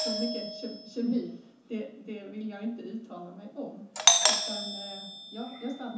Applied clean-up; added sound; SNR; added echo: none; Doorbell; -5 dB; reverberation time 0.9 s.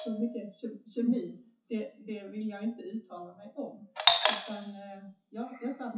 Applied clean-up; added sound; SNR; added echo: classical method WPE with log-MMSE.